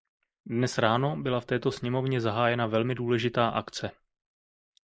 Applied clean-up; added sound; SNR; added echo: neural mask model Resemble Enhance denoiser.